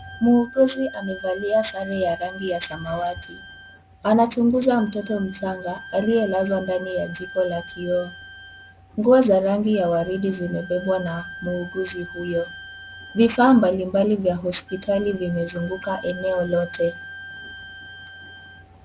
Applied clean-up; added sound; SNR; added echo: none; Wind instrument, woodwind instrument; 17 dB; none.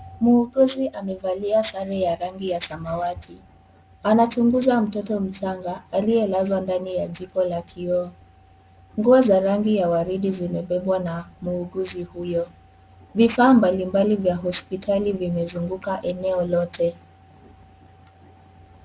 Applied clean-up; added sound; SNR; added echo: none; none; none; none.